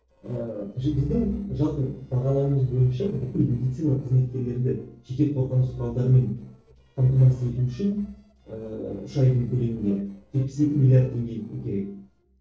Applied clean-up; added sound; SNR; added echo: neural separator model SepFormer DNS4.